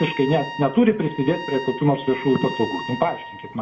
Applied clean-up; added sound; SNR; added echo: none; Trumpet; 12 dB; reverberation time 0.6 s.